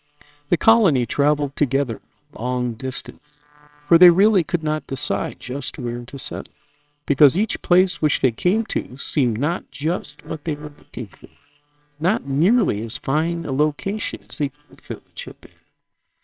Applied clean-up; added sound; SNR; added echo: neural separator model SepFormer WHAMR!.